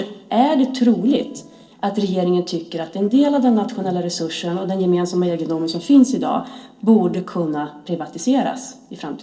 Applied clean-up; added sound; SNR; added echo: neural separator model SepFormer DNS4.